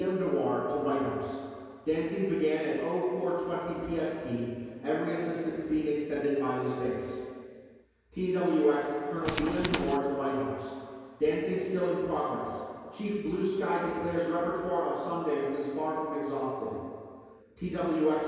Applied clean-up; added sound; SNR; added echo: none; Tools; 0 dB; reverberation time 2.2 s.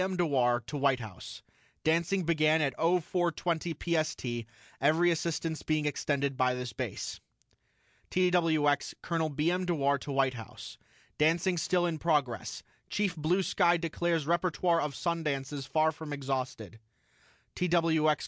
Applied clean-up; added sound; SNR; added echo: none; none; none; none.